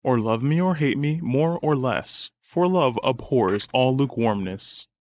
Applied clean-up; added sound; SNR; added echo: neural mask model DeepFilterNet 3.